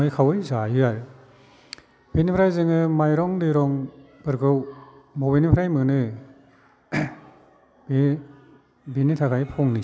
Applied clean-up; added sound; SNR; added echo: none; none; none; none.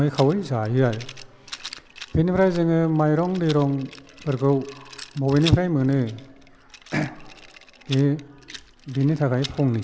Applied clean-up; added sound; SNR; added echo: none; Rattle; 18 dB; none.